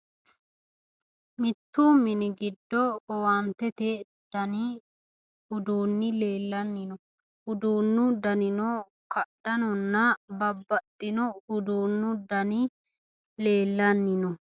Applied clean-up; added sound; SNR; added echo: none; none; none; none.